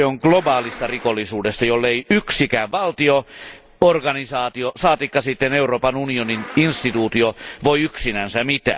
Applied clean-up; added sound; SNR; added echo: none; Insect; 15 dB; none.